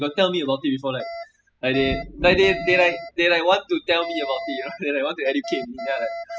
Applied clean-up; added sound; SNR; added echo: classical method spectral subtraction.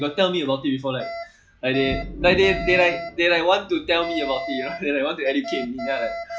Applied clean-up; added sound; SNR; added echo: classical method log-MMSE.